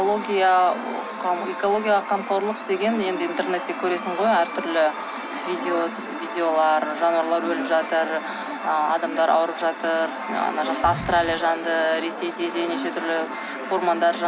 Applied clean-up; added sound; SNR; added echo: none; Zipper (clothing); 13 dB; none.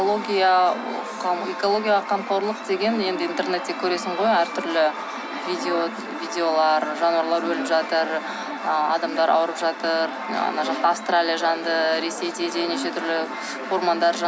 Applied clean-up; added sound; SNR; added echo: none; none; none; none.